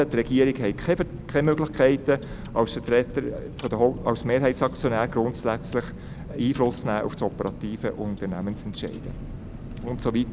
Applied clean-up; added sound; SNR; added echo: none; Car; 12 dB; none.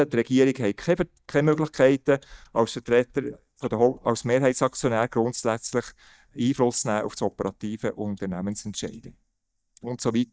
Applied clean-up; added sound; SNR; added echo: neural mask model DeepFilterNet 3.